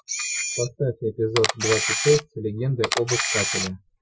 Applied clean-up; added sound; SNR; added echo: classical method Wiener filter.